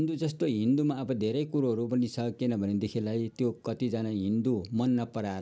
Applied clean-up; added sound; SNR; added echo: none; none; none; none.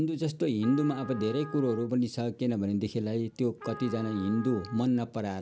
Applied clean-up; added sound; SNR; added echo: none; Trumpet; 17 dB; none.